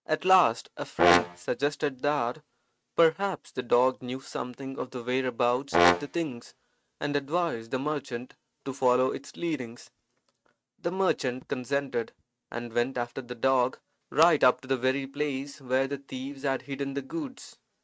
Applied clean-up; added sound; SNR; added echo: neural mask model RNNoise.